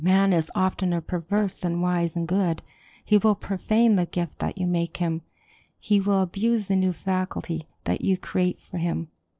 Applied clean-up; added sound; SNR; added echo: neural separator model SepFormer DNS4.